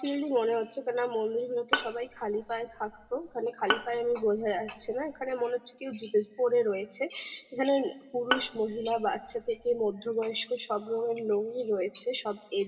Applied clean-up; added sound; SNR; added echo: none; Bowed string instrument; 7 dB; reverberation time 1.2 s.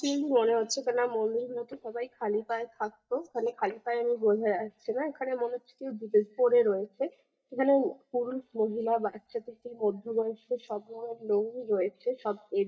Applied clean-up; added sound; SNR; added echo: neural mask model DeepFilterNet 3.